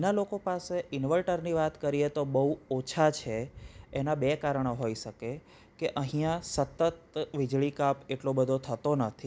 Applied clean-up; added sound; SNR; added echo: none; none; none; none.